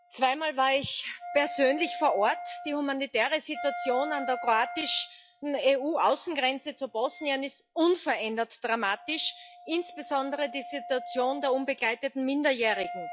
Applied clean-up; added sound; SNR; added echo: classical method log-MMSE.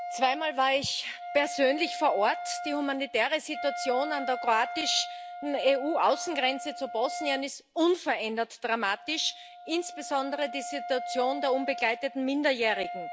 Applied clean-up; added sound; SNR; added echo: none; Wind instrument, woodwind instrument; 10 dB; none.